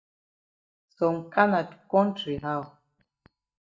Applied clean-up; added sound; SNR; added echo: neural mask model DeepFilterNet 3.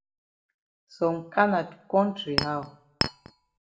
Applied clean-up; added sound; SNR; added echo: none; Chink, clink; 2 dB; reverberation time 0.5 s.